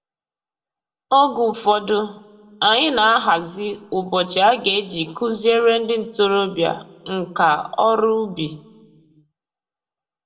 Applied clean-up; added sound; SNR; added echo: none; none; none; reverberation time 0.5 s.